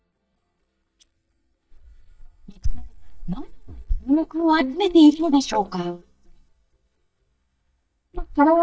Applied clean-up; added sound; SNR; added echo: neural mask model DeepFilterNet 3.